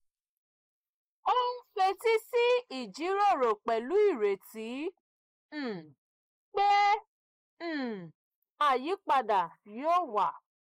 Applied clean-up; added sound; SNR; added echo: neural mask model Resemble Enhance denoiser.